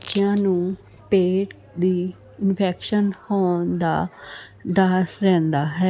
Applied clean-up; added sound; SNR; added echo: none; none; none; none.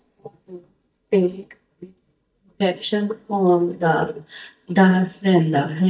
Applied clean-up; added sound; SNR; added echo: neural mask model DeepFilterNet 3.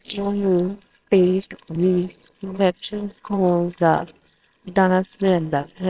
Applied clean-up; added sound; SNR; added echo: neural separator model SepFormer WHAMR!.